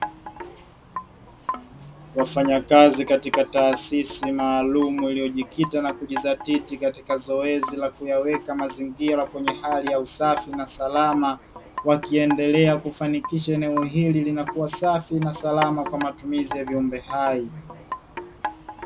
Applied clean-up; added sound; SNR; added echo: none; Wind chime; 12 dB; none.